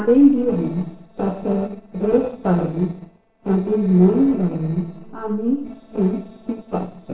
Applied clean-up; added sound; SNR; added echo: neural separator model SepFormer DNS4.